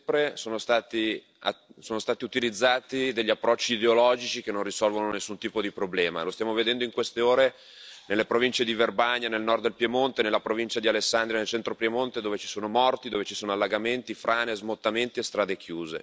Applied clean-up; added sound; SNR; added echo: none; none; none; none.